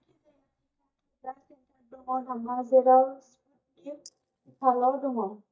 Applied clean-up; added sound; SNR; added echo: neural mask model DeepFilterNet 3.